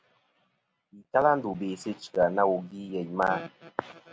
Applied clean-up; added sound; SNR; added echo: none; none; none; none.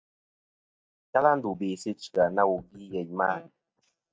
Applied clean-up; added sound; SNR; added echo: neural mask model DeepFilterNet 3.